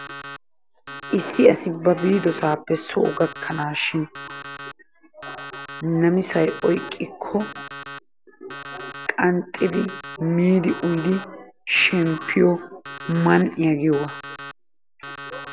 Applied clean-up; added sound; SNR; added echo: none; Alarm; 15 dB; none.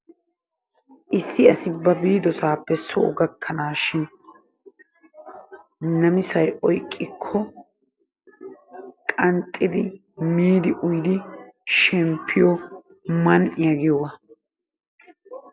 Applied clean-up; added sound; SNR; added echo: none; none; none; none.